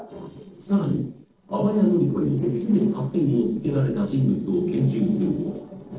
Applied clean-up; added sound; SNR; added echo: neural separator model SepFormer DNS4.